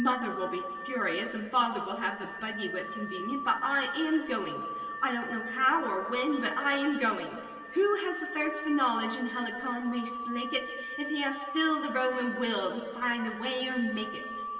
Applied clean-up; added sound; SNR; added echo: none; Alarm / Car; 9 dB; reverberation time 2.0 s.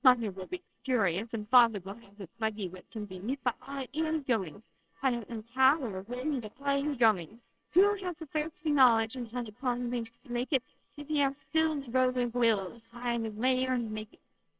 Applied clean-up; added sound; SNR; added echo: neural separator model SepFormer WHAMR!.